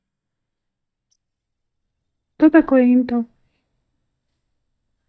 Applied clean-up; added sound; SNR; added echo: neural mask model DeepFilterNet 3.